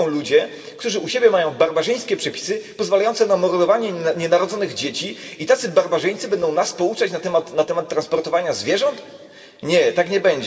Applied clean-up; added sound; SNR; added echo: none; none; none; reverberation time 1.7 s.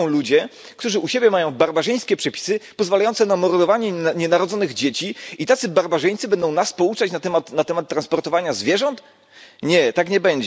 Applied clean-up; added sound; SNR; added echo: none; none; none; none.